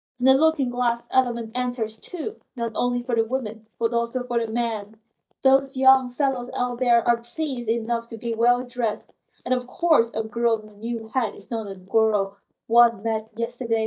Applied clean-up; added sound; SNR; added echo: neural mask model DeepFilterNet 3.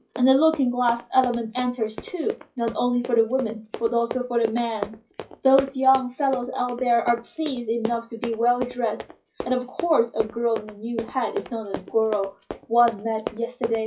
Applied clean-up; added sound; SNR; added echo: classical method WPE with log-MMSE.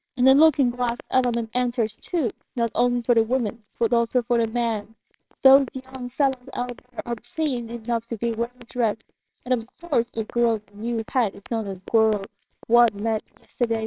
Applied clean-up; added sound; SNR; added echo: neural separator model SepFormer WHAMR!.